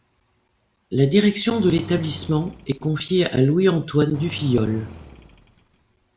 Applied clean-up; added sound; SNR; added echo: none; Engine; 17 dB; none.